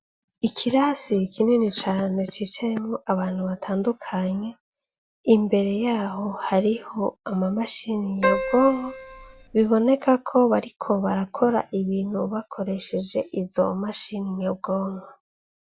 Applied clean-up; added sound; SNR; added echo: none; Keyboard (musical); 4 dB; none.